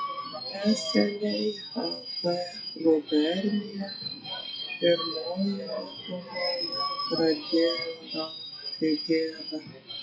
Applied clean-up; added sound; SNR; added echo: classical method log-MMSE.